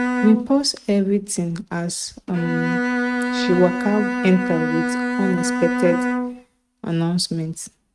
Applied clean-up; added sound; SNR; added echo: neural mask model RNNoise.